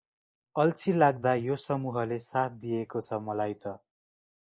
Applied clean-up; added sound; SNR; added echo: neural mask model Resemble Enhance denoiser.